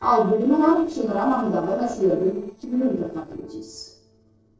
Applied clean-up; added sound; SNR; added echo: neural separator model SepFormer DNS4.